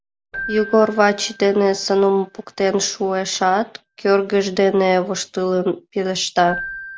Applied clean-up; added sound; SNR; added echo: none; Keyboard (musical); 18 dB; none.